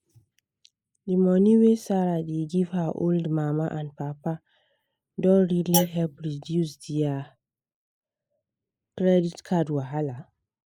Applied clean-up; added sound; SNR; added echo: neural mask model Resemble Enhance denoiser.